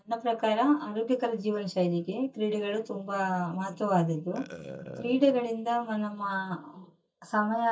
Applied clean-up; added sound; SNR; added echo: neural mask model DeepFilterNet 3.